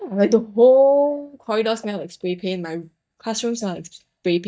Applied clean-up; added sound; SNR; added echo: neural mask model DeepFilterNet 3.